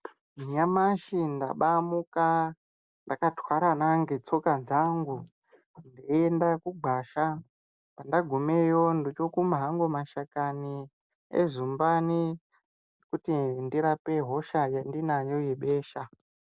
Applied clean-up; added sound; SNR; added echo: none; none; none; none.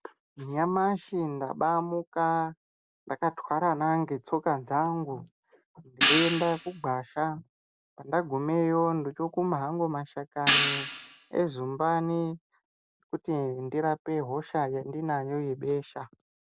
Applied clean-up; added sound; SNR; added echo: none; Hi-hat; -4 dB; none.